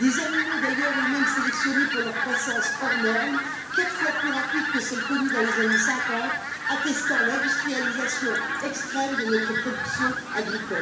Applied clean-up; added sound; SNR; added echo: none; Fowl; -2 dB; reverberation time 0.7 s.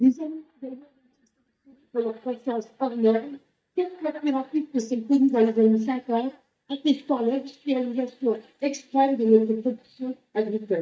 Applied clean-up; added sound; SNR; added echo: neural mask model DeepFilterNet 3.